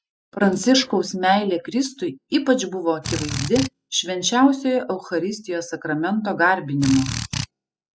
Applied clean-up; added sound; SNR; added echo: classical method spectral subtraction.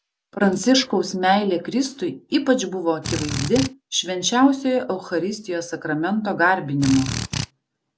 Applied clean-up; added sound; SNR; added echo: none; Drill; 5 dB; none.